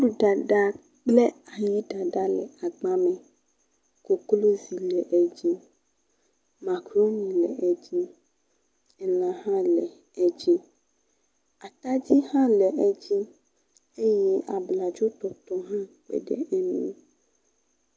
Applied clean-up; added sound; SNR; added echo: none; none; none; none.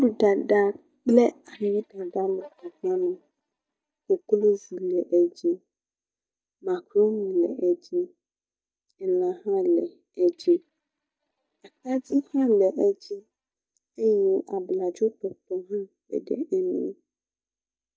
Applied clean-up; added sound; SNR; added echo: neural mask model DeepFilterNet 3.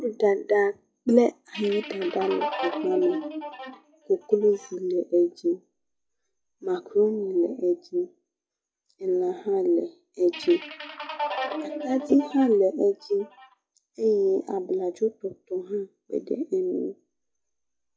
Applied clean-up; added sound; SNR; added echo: classical method log-MMSE.